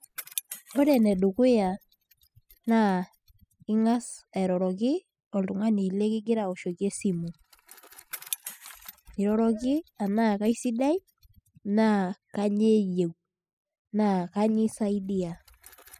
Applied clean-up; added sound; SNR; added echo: classical method spectral subtraction.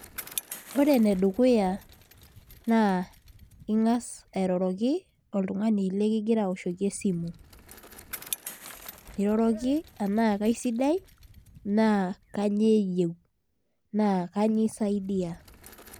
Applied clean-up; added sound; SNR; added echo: none; Bicycle; 20 dB; none.